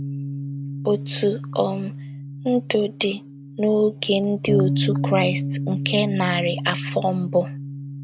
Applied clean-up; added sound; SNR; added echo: none; Bass guitar; 5 dB; none.